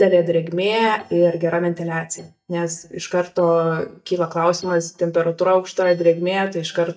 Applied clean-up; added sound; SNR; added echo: neural mask model DeepFilterNet 3.